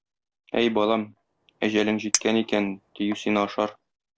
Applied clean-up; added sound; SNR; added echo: none; Chink, clink; 10 dB; none.